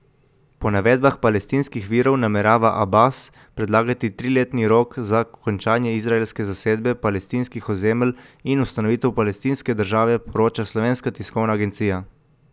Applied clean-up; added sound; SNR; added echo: none; none; none; none.